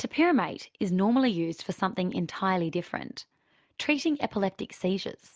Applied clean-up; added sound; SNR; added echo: none; none; none; none.